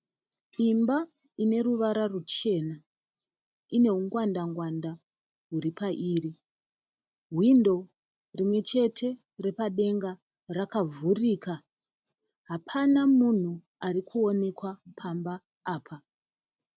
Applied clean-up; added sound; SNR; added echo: none; none; none; none.